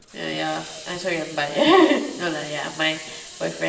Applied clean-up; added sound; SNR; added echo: none; Hiss; 17 dB; reverberation time 0.9 s.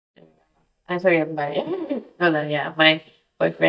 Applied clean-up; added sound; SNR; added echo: neural mask model DeepFilterNet 3.